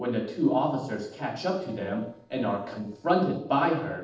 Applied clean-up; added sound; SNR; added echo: neural separator model SepFormer DNS4.